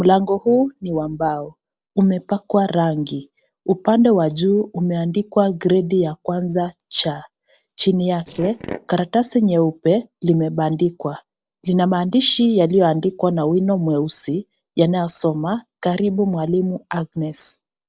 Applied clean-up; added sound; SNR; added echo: neural separator model SepFormer DNS4.